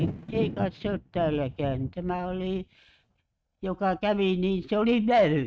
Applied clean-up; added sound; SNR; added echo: neural mask model RNNoise.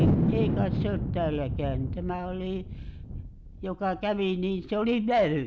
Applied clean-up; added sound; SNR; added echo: none; Thunder; 1 dB; none.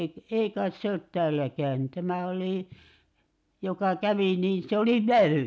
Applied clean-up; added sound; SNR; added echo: none; none; none; none.